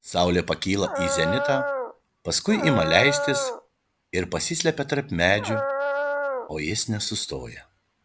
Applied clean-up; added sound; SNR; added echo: none; Dog; 1 dB; none.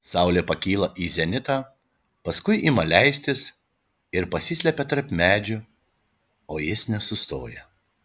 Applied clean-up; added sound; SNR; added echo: none; none; none; none.